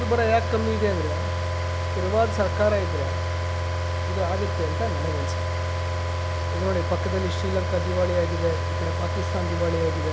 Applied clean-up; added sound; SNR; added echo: none; Car; -2 dB; none.